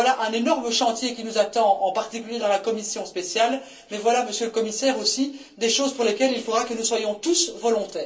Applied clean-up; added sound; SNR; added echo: none; none; none; reverberation time 0.3 s.